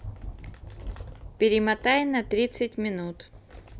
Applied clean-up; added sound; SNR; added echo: none; Thunder; 14 dB; none.